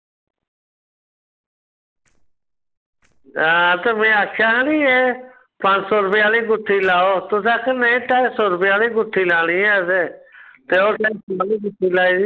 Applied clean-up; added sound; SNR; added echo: neural separator model SepFormer DNS4.